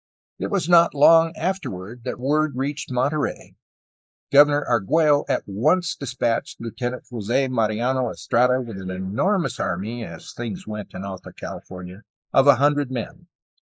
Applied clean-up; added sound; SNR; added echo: neural mask model Resemble Enhance denoiser.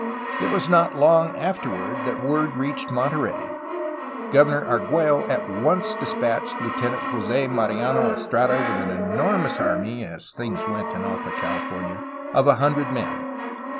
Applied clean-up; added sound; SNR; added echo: none; Brass instrument; 5 dB; none.